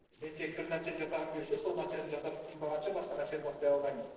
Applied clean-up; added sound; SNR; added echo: neural separator model SepFormer DNS4.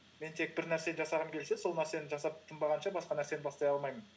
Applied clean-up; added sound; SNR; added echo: none; none; none; none.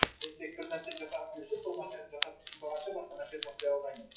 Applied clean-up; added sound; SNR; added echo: classical method WPE with log-MMSE.